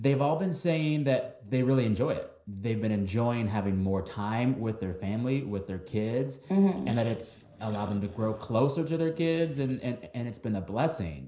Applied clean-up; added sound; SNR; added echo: neural separator model SepFormer DNS4.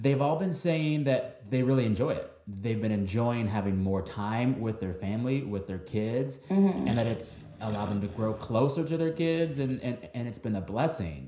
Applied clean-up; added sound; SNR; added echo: none; Accelerating, revving, vroom; 17 dB; reverberation time 0.5 s.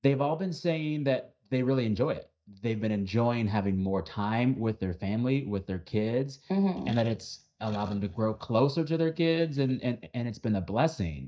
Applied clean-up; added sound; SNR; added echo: neural mask model DeepFilterNet 3.